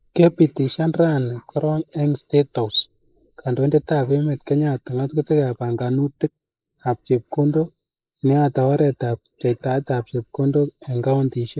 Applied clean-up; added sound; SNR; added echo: neural mask model Resemble Enhance denoiser.